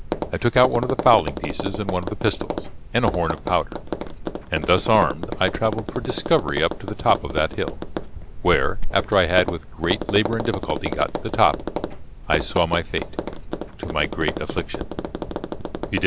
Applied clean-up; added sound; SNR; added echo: none; Tap; 5 dB; none.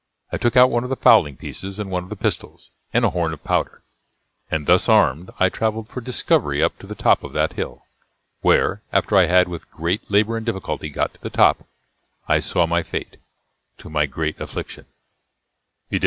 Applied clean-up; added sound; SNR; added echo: none; none; none; none.